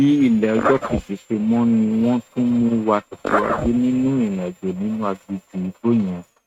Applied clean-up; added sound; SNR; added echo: neural mask model RNNoise.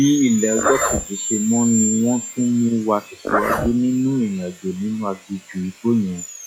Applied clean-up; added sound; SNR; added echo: classical method log-MMSE.